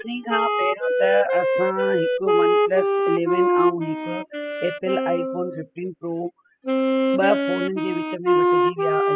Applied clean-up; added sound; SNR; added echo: classical method spectral subtraction.